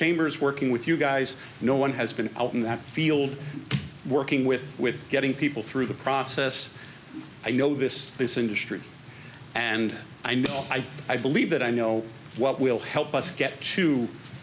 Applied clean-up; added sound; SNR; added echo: none; none; none; none.